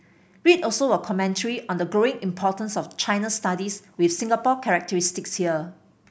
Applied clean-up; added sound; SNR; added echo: none; none; none; none.